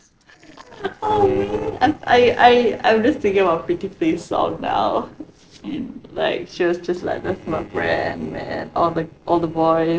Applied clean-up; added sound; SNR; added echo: neural separator model SepFormer DNS4.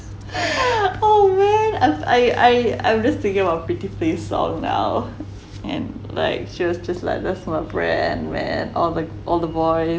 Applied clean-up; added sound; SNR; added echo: none; none; none; none.